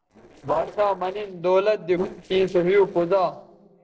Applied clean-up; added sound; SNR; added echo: neural separator model SepFormer DNS4.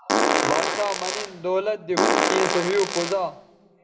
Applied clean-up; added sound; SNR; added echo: none; Fart; -2 dB; reverberation time 0.7 s.